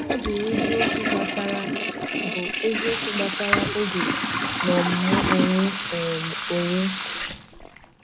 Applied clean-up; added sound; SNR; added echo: none; Toilet flush / Water tap, faucet; -2 dB; none.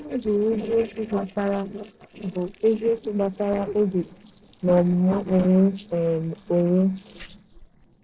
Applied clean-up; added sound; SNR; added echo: neural separator model SepFormer DNS4.